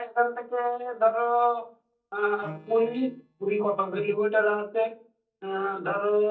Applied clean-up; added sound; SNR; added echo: neural mask model DeepFilterNet 3.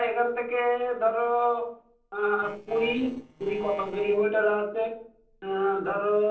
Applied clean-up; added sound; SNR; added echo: neural separator model SepFormer DNS4.